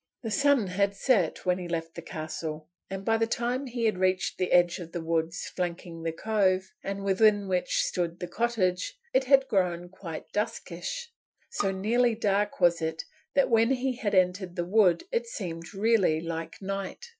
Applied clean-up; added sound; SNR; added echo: classical method Wiener filter.